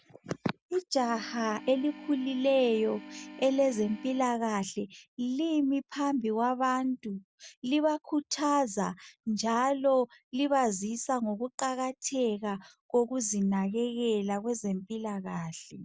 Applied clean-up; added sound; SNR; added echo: none; Organ; 16 dB; none.